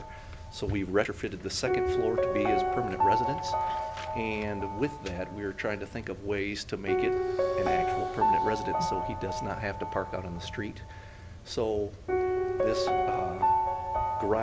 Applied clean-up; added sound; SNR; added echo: none; Piano; -3 dB; none.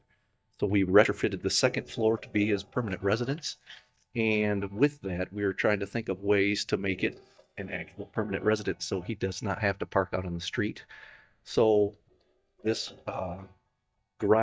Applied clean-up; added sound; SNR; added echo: neural mask model DeepFilterNet 3.